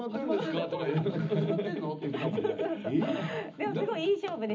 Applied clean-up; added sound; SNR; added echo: none; none; none; reverberation time 0.4 s.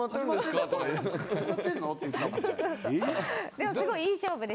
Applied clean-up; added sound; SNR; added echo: none; none; none; none.